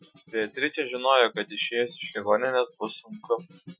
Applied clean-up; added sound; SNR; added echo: classical method Wiener filter.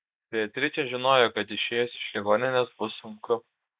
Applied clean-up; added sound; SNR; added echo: neural mask model Resemble Enhance denoiser.